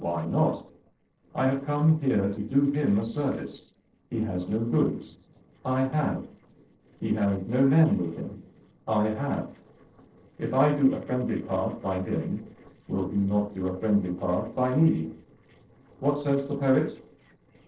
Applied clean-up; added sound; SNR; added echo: neural separator model SepFormer DNS4.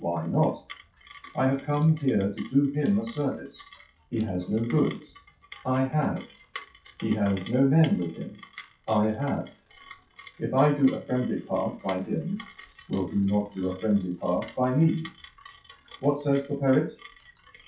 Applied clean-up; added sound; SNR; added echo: classical method WPE with log-MMSE.